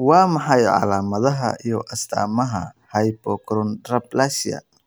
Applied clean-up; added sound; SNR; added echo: none; none; none; none.